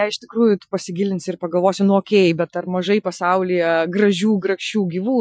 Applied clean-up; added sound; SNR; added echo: classical method Wiener filter.